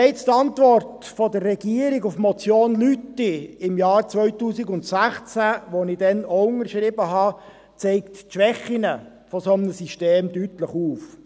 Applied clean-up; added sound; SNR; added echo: none; none; none; none.